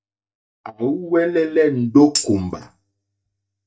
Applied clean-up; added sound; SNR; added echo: neural mask model DeepFilterNet 3.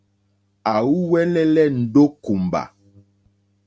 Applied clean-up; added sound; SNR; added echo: none; none; none; none.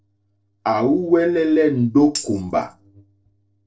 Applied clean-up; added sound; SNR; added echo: neural separator model SepFormer DNS4.